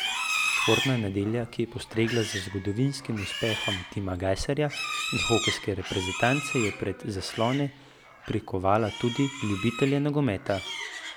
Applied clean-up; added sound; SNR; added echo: none; Livestock, farm animals, working animals; 6 dB; none.